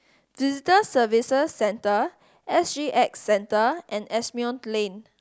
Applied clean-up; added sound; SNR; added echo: none; none; none; none.